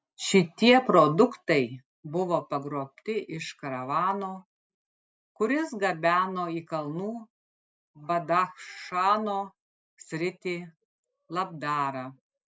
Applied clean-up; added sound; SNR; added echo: none; none; none; none.